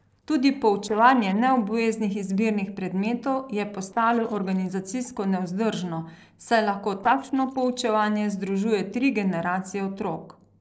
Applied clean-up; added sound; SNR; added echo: neural separator model SepFormer DNS4.